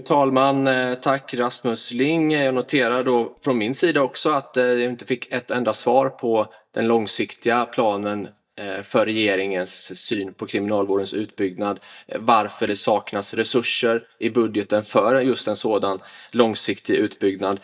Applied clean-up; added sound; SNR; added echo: neural mask model DeepFilterNet 3.